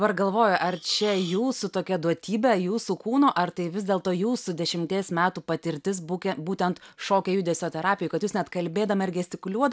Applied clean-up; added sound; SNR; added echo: none; Hiss; 16 dB; none.